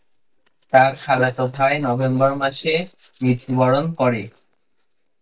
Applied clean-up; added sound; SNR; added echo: neural mask model DeepFilterNet 3.